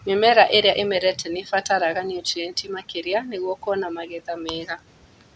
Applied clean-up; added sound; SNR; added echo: none; none; none; none.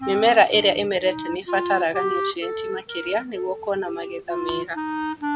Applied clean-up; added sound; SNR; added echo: none; Wind instrument, woodwind instrument; 6 dB; none.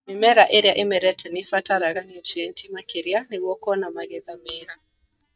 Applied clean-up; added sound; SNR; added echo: neural mask model DeepFilterNet 3.